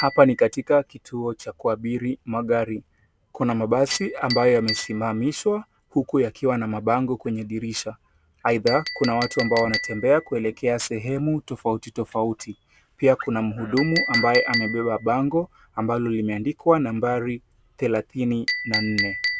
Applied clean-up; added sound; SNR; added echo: none; Chink, clink; 10 dB; none.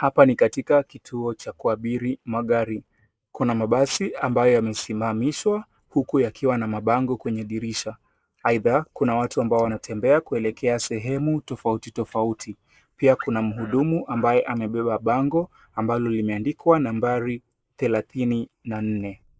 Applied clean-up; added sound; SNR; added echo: neural mask model Resemble Enhance denoiser.